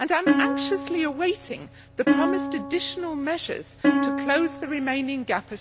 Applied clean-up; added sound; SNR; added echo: none; Plucked string instrument; 0 dB; none.